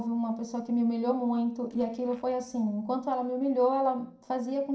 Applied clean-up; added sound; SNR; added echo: neural separator model SepFormer DNS4.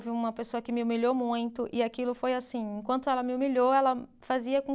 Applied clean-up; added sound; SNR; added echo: none; none; none; none.